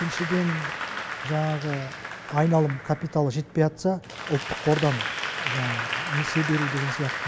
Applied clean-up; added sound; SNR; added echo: none; Applause / Crowd; 6 dB; none.